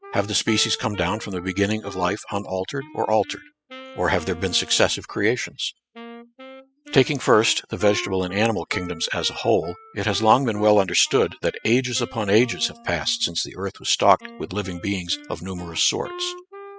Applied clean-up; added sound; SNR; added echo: classical method spectral subtraction.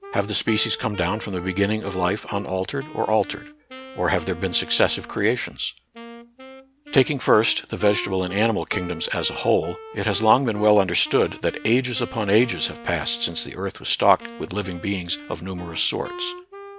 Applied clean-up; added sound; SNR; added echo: none; Wind instrument, woodwind instrument; 17 dB; none.